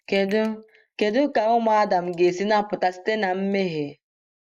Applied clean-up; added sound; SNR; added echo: neural mask model Resemble Enhance denoiser.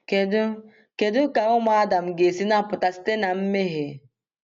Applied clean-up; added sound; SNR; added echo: none; none; none; none.